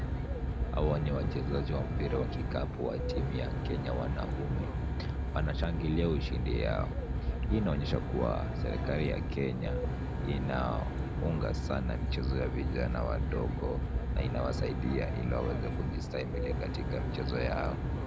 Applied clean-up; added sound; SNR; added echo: none; Aircraft; -3 dB; none.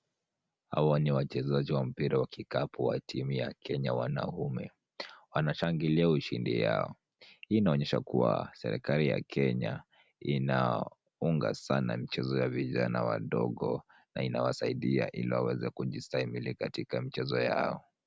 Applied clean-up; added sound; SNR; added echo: none; none; none; none.